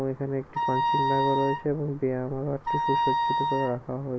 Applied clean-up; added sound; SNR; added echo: none; Wind instrument, woodwind instrument; -3 dB; none.